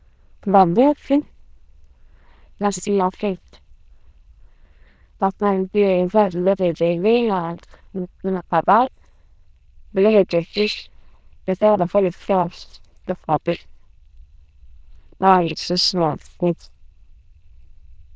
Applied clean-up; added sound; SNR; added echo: neural diffusion model UNIVERSE++.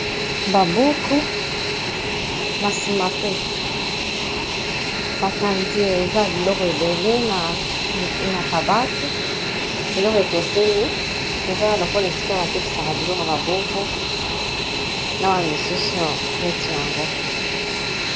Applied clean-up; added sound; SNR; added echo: none; Fixed-wing aircraft, airplane; 0 dB; none.